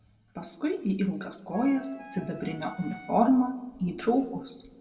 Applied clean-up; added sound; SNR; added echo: none; Wind instrument, woodwind instrument; 17 dB; reverberation time 1.0 s.